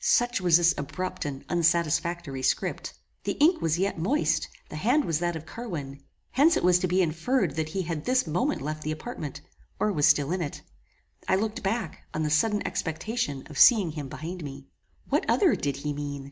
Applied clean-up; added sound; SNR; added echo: none; none; none; none.